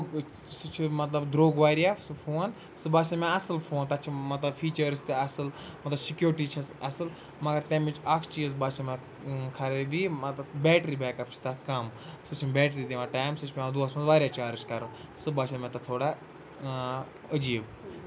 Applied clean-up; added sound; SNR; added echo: none; none; none; none.